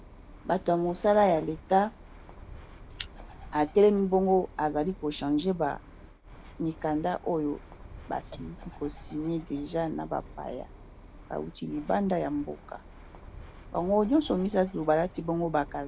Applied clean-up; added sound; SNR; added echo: none; Bird; 17 dB; none.